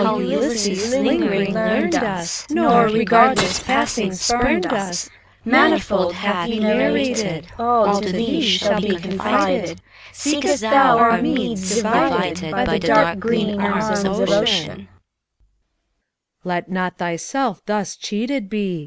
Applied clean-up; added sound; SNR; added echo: none; Glass; 9 dB; none.